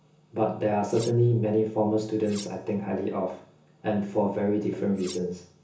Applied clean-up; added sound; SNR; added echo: none; Cutlery, silverware; 18 dB; reverberation time 0.7 s.